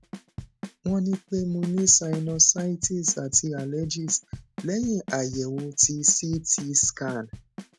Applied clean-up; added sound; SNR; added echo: none; Bass drum / Snare drum / Drum kit; 15 dB; none.